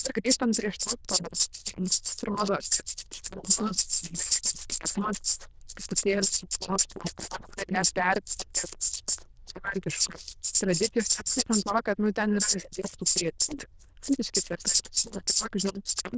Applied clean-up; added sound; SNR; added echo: neural diffusion model UNIVERSE++.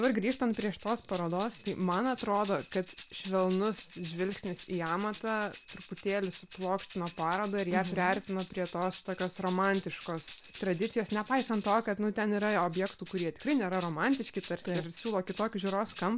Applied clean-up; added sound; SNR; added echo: none; Tambourine; -1 dB; none.